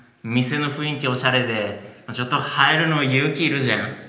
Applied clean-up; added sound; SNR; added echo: none; none; none; reverberation time 0.9 s.